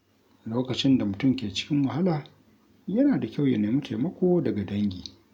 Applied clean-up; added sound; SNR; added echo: none; none; none; none.